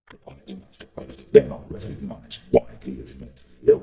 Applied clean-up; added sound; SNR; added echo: neural mask model DeepFilterNet 3.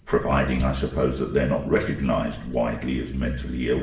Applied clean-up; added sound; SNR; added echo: none; Bass drum; 18 dB; reverberation time 0.7 s.